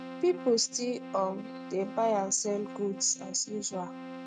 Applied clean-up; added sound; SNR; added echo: neural mask model RNNoise.